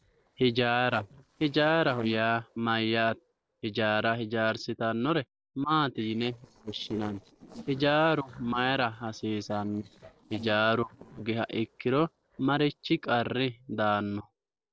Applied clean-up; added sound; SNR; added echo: neural separator model SepFormer DNS4.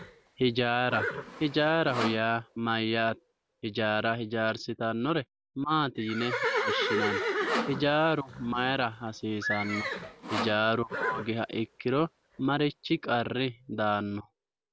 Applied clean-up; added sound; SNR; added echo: none; Sawing + Livestock, farm animals, working animals; 7 dB; none.